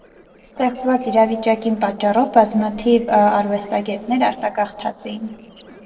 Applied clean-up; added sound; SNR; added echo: neural separator model SepFormer DNS4.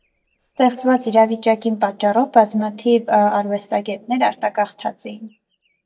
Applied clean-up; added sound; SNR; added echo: neural mask model DeepFilterNet 3.